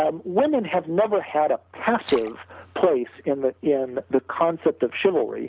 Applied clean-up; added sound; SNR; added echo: none; Splash, splatter; 19 dB; none.